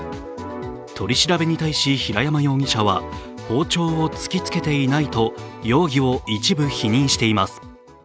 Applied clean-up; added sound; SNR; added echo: none; none; none; none.